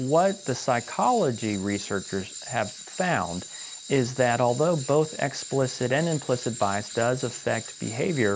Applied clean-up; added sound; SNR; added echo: none; Tools; 13 dB; none.